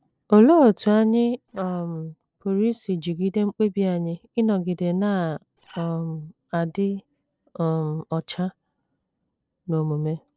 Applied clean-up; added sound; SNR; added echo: neural separator model SepFormer DNS4.